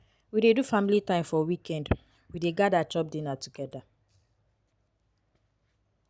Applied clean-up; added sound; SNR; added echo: none; none; none; none.